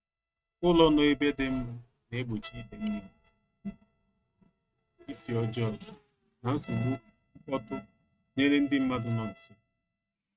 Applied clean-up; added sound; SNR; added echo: neural mask model RNNoise.